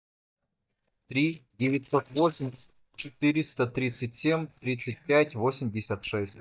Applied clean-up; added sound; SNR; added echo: neural mask model DeepFilterNet 3.